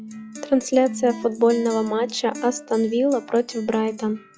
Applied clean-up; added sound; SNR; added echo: classical method log-MMSE.